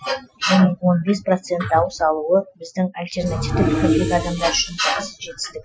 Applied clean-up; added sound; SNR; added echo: classical method Wiener filter.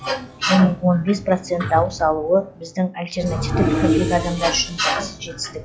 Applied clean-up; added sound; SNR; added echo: classical method log-MMSE.